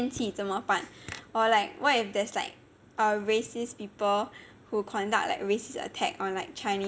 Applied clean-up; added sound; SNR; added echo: none; none; none; none.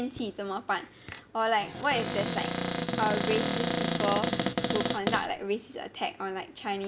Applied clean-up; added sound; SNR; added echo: none; Cupboard open or close; -2 dB; none.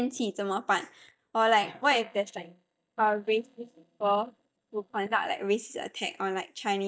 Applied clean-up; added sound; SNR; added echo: neural mask model DeepFilterNet 3.